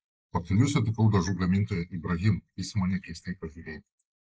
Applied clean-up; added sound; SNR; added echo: neural mask model Resemble Enhance denoiser.